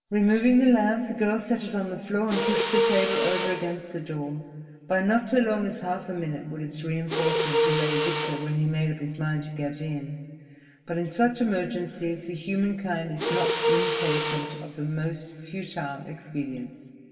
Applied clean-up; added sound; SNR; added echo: none; Mechanisms; 2 dB; reverberation time 2.2 s.